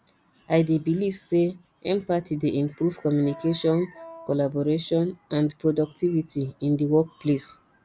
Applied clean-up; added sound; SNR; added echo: none; Wind instrument, woodwind instrument; 20 dB; none.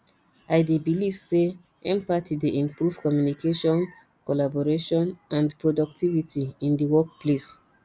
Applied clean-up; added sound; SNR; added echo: none; none; none; none.